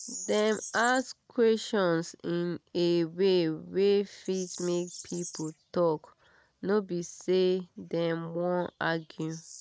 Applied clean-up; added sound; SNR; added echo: neural mask model RNNoise.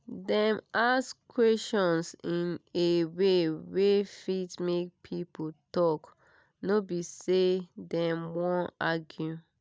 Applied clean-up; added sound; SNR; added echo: none; none; none; none.